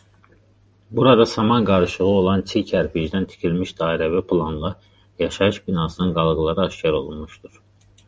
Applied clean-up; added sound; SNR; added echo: none; none; none; none.